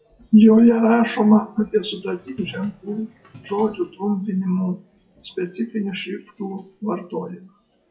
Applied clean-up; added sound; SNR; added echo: classical method WPE with log-MMSE.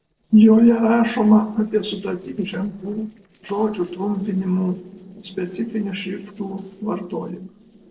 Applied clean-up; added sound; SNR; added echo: neural separator model SepFormer DNS4.